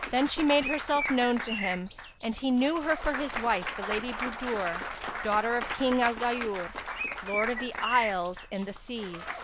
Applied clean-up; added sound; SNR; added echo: none; Applause / Cheering / Clapping + Bird; 7 dB; none.